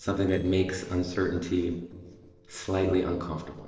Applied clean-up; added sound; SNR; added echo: neural separator model SepFormer DNS4.